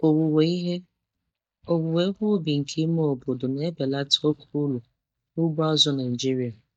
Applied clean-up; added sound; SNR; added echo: neural mask model DeepFilterNet 3.